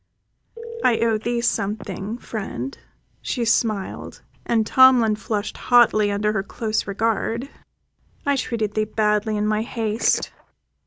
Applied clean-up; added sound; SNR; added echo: none; Telephone; 19 dB; none.